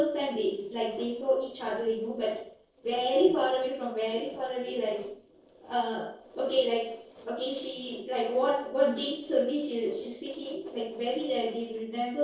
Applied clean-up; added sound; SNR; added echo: neural separator model SepFormer DNS4.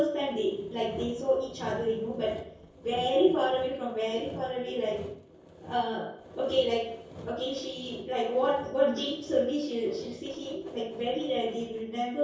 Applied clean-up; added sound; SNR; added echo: none; Sawing; 17 dB; reverberation time 0.6 s.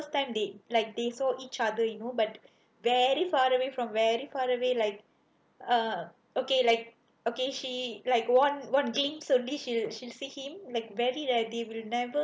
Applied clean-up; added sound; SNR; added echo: none; none; none; none.